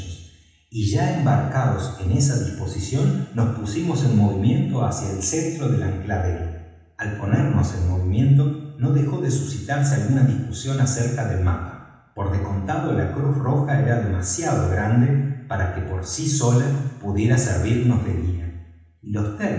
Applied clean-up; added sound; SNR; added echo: none; none; none; reverberation time 1.1 s.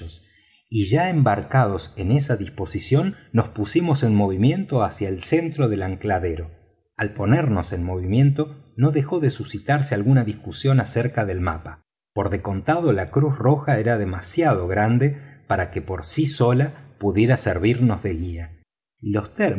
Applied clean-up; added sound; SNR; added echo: none; none; none; none.